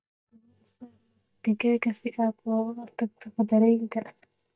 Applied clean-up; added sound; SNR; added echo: neural mask model DeepFilterNet 3.